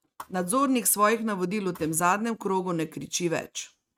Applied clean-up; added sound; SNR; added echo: neural mask model RNNoise.